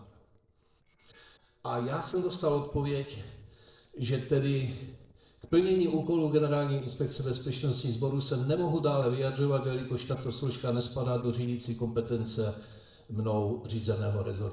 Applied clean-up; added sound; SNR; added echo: neural separator model SepFormer DNS4.